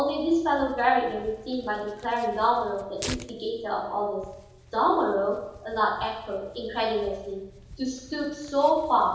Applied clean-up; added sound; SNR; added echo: none; Tearing; 19 dB; reverberation time 0.8 s.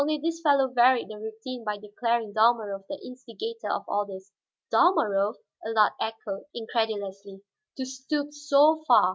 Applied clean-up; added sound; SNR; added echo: none; none; none; none.